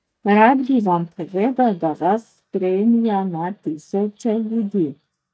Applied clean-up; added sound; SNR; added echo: neural mask model DeepFilterNet 3.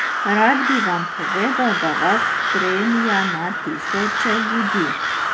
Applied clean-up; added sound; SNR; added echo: none; Crow; -1 dB; none.